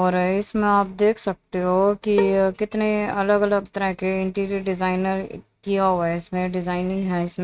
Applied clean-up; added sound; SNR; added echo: neural mask model RNNoise.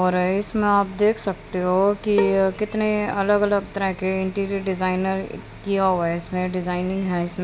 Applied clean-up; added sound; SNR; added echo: none; Bowed string instrument; 11 dB; none.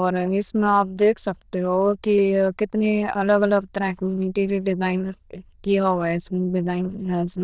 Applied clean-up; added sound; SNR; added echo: neural diffusion model UNIVERSE++.